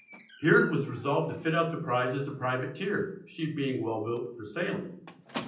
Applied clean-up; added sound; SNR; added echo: none; Squeak; 19 dB; reverberation time 0.6 s.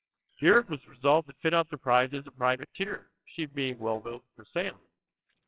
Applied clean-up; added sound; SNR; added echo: neural separator model SepFormer WHAMR!.